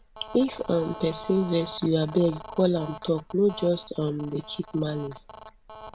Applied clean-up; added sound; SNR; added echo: none; Telephone; 16 dB; none.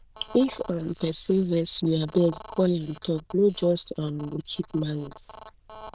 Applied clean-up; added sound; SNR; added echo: neural diffusion model UNIVERSE++.